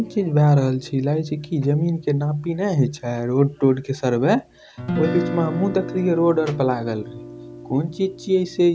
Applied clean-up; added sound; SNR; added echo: none; Guitar; 12 dB; none.